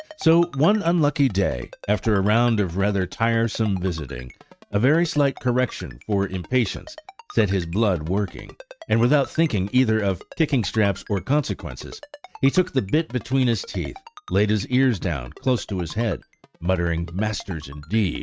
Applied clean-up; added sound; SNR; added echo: neural mask model RNNoise.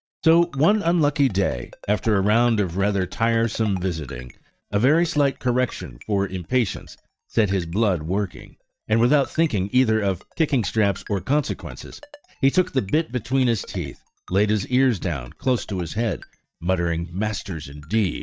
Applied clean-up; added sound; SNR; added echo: neural mask model DeepFilterNet 3.